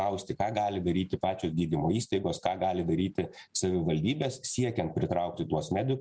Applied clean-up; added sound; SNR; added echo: none; none; none; none.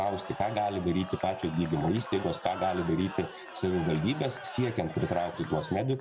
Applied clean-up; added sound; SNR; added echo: none; Crowd / Cheering; 13 dB; none.